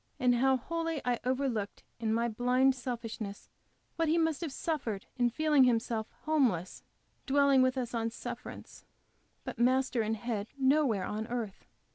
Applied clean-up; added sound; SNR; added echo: none; none; none; none.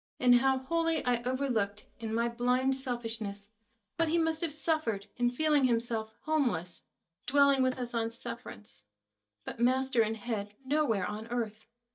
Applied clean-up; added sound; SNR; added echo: neural mask model DeepFilterNet 3.